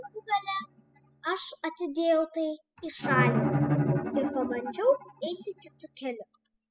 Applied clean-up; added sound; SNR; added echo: classical method spectral subtraction.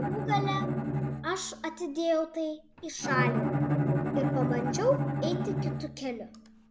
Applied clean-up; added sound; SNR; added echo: none; Bowed string instrument; -2 dB; none.